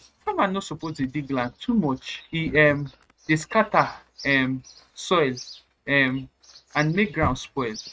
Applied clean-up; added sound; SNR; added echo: neural mask model RNNoise.